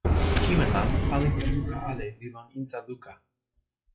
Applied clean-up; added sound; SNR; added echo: classical method WPE with log-MMSE.